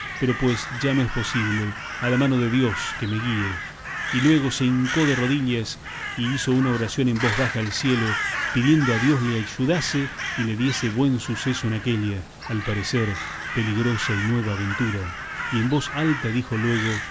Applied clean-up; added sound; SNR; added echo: none; Crow; 7 dB; none.